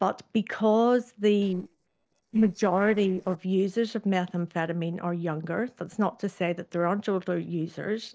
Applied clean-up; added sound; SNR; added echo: neural separator model SepFormer DNS4.